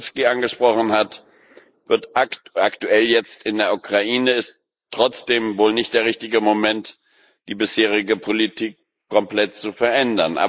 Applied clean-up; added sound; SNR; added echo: neural mask model Resemble Enhance denoiser.